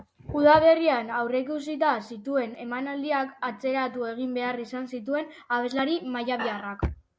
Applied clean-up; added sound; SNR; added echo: none; none; none; none.